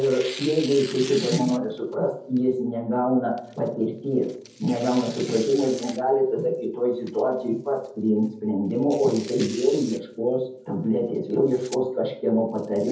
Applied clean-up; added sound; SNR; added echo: none; Tearing; 19 dB; reverberation time 0.7 s.